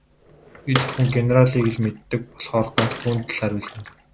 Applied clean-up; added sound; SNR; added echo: none; Bathtub (filling or washing) / Water / Splash, splatter; 9 dB; none.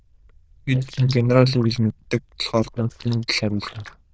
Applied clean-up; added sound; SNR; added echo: neural diffusion model UNIVERSE++.